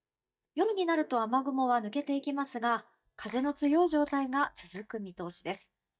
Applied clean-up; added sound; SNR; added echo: neural mask model DeepFilterNet 3.